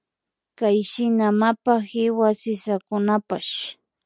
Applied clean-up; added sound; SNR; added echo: none; none; none; none.